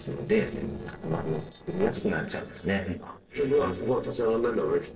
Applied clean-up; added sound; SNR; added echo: neural separator model SepFormer DNS4.